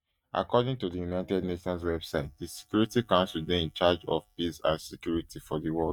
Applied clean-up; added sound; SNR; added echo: neural mask model DeepFilterNet 3.